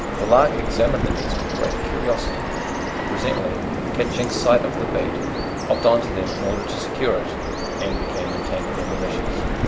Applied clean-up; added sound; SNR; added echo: none; Bird vocalization, bird call, bird song; 0 dB; none.